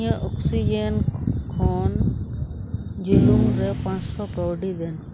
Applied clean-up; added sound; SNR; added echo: none; Thump, thud; -4 dB; none.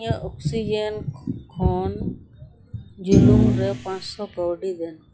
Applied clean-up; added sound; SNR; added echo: classical method log-MMSE.